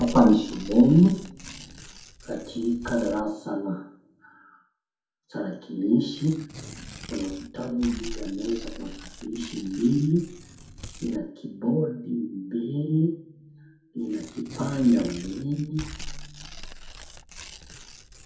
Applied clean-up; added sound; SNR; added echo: none; Tearing; 15 dB; reverberation time 0.6 s.